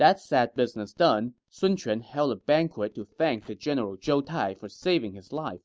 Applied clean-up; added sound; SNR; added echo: none; none; none; none.